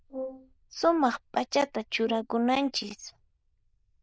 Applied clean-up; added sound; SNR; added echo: neural diffusion model UNIVERSE++.